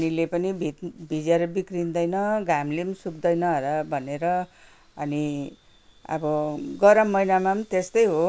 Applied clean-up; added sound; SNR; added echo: none; none; none; none.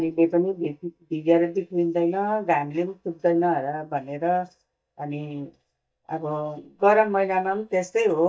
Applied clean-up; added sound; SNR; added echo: neural mask model DeepFilterNet 3.